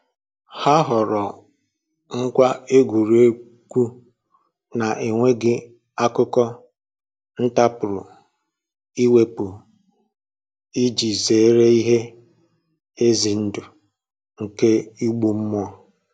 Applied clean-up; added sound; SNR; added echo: none; none; none; none.